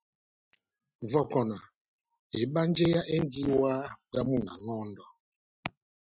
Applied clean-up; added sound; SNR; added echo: classical method Wiener filter.